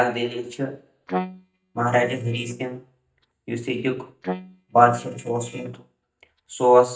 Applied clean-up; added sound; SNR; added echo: neural mask model DeepFilterNet 3.